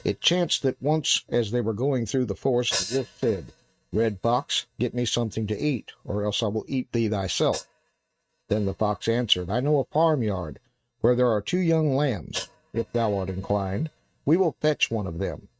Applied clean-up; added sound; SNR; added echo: neural mask model RNNoise.